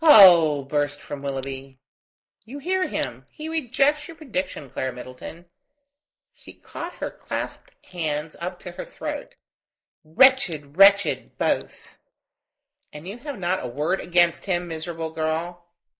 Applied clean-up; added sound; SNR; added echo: neural mask model Resemble Enhance denoiser.